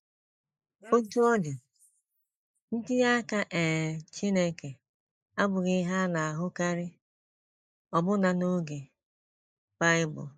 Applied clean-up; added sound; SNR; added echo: neural mask model Resemble Enhance denoiser.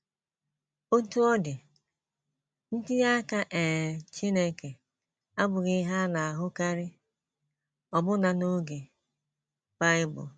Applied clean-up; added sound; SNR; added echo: none; none; none; none.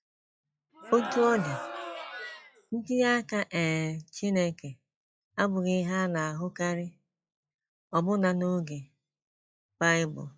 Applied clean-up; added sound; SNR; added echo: classical method log-MMSE.